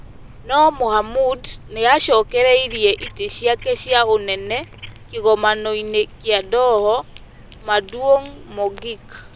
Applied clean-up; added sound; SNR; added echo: none; Cat; 19 dB; none.